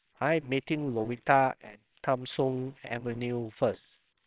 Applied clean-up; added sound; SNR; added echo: neural separator model SepFormer WHAMR!.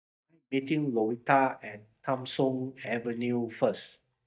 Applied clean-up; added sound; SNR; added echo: neural mask model DeepFilterNet 3.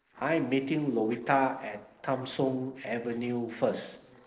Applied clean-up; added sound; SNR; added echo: neural separator model SepFormer DNS4.